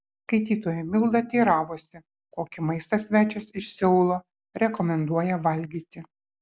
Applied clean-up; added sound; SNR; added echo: none; none; none; none.